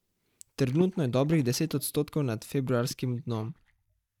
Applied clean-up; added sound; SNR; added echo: neural mask model DeepFilterNet 3.